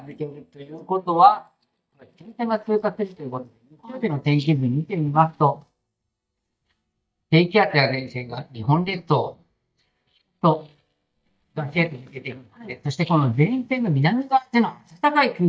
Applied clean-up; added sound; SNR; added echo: neural mask model DeepFilterNet 3.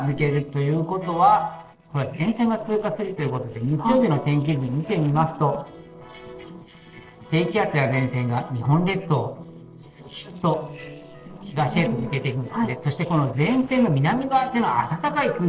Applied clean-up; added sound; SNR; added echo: neural separator model SepFormer DNS4.